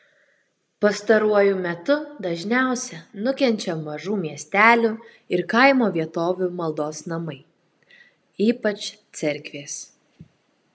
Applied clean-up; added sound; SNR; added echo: none; none; none; none.